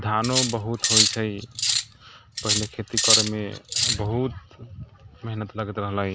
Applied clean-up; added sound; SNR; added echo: none; Cutlery, silverware; -4 dB; none.